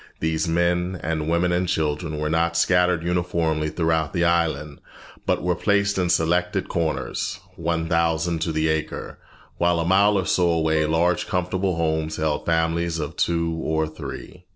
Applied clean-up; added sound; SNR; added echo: neural separator model SepFormer DNS4.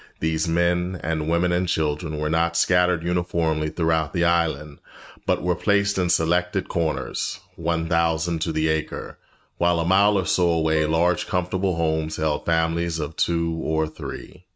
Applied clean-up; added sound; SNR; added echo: neural mask model RNNoise.